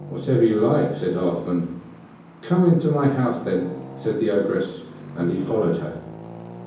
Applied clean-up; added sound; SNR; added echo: none; Traffic noise, roadway noise; 15 dB; reverberation time 0.7 s.